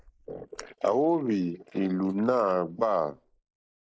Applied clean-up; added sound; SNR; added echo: neural mask model Resemble Enhance denoiser.